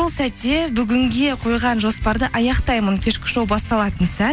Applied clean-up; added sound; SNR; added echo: none; none; none; none.